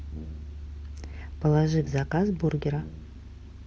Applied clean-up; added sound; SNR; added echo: none; Brass instrument; 17 dB; none.